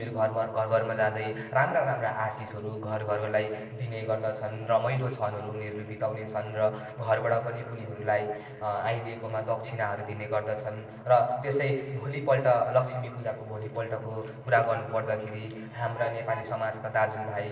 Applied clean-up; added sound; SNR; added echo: neural separator model SepFormer DNS4.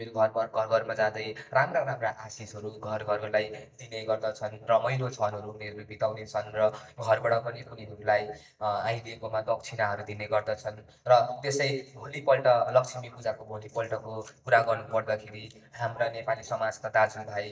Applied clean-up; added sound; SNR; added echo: neural mask model DeepFilterNet 3.